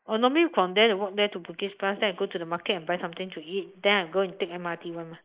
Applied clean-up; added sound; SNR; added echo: neural mask model Resemble Enhance denoiser.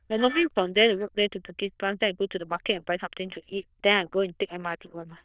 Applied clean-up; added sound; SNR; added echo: neural diffusion model UNIVERSE++.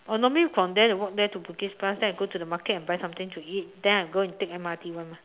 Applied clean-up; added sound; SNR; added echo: none; none; none; none.